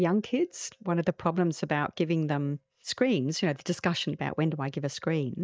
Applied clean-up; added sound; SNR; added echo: neural mask model DeepFilterNet 3.